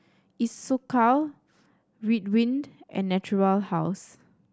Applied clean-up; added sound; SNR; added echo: none; none; none; none.